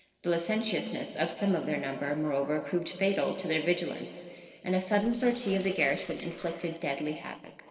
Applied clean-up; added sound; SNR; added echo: neural separator model SepFormer DNS4.